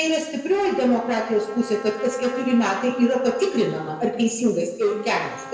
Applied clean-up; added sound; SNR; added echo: none; Trumpet; 16 dB; reverberation time 1.1 s.